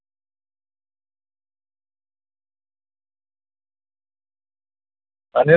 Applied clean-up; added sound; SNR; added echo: none; none; none; none.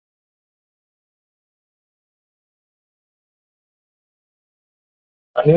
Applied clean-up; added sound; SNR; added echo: neural mask model DeepFilterNet 3.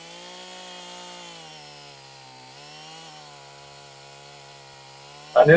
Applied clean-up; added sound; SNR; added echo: none; Sawing / Engine; 17 dB; reverberation time 0.2 s.